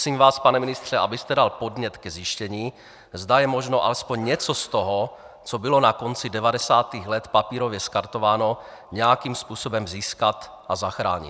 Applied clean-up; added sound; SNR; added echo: none; none; none; none.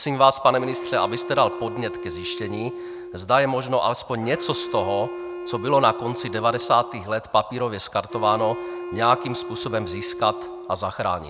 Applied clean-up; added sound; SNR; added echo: none; Wind instrument, woodwind instrument; 10 dB; none.